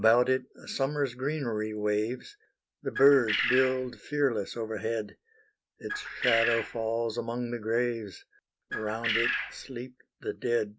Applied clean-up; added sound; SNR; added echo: none; Bird; 3 dB; none.